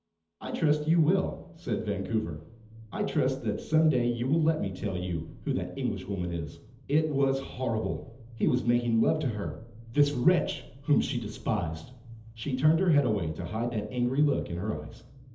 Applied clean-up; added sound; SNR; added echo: none; none; none; reverberation time 1.2 s.